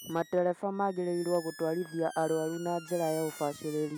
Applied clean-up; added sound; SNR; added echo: none; Squeak; 18 dB; none.